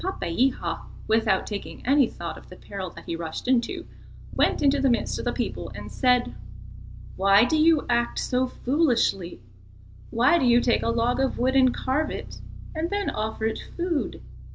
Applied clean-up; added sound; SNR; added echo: none; Bass guitar; 11 dB; none.